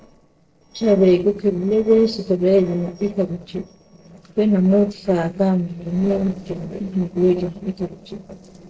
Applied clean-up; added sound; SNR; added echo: neural separator model SepFormer DNS4.